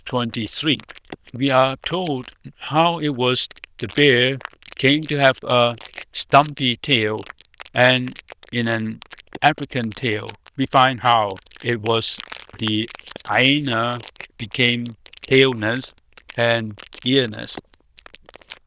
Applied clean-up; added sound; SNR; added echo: neural diffusion model UNIVERSE++.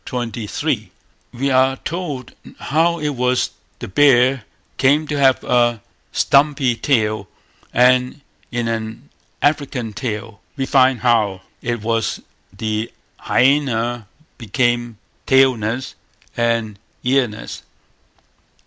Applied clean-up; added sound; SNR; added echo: none; none; none; none.